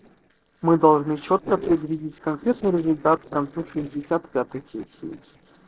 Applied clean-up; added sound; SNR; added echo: neural separator model SepFormer DNS4.